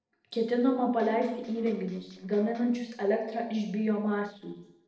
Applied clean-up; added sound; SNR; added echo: neural separator model SepFormer DNS4.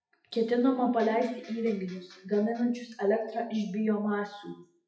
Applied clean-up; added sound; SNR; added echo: classical method WPE with log-MMSE.